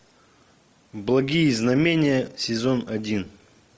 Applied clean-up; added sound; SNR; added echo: none; none; none; none.